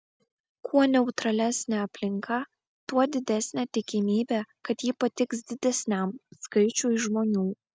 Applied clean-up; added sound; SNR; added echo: none; none; none; none.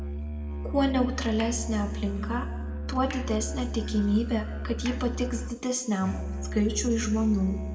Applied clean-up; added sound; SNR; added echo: none; Musical instrument; 4 dB; reverberation time 1.3 s.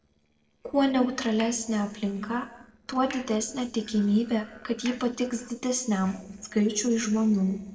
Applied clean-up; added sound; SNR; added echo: neural separator model SepFormer DNS4.